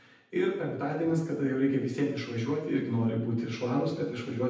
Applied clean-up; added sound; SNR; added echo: none; none; none; reverberation time 0.8 s.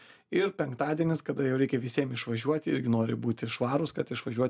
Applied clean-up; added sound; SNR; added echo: none; none; none; none.